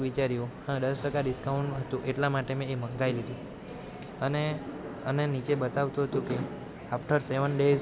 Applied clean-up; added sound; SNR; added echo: none; none; none; none.